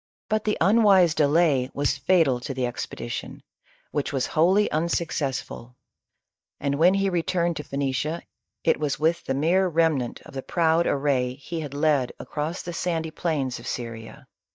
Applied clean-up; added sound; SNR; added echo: neural mask model DeepFilterNet 3.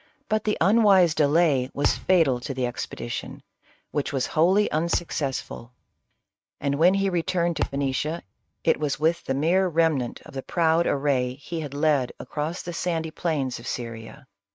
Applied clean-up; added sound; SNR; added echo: neural mask model RNNoise.